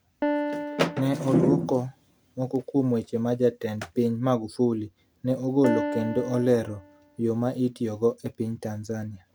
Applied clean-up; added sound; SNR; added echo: none; Piano; 8 dB; none.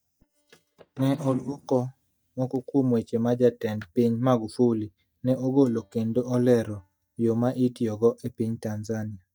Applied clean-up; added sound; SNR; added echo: neural mask model DeepFilterNet 3.